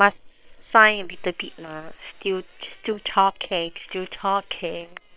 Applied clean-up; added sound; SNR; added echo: neural separator model SepFormer WHAM!.